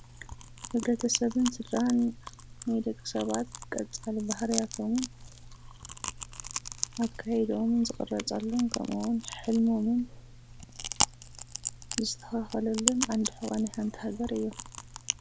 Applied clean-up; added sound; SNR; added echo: none; Chewing, mastication; 7 dB; none.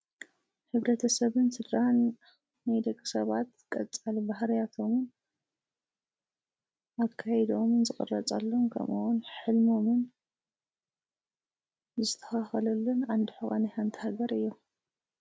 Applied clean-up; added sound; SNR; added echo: none; none; none; none.